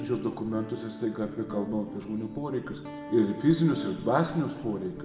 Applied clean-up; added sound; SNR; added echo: none; Guitar; 11 dB; reverberation time 1.3 s.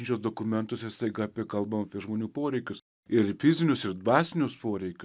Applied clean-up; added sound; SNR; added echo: none; none; none; none.